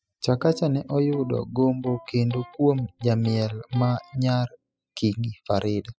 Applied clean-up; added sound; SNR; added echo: classical method spectral subtraction.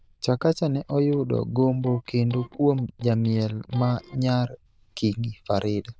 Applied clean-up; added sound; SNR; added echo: neural diffusion model UNIVERSE++.